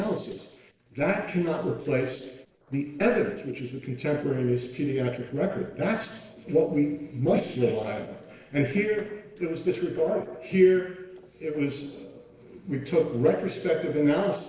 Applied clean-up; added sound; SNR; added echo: neural separator model SepFormer DNS4.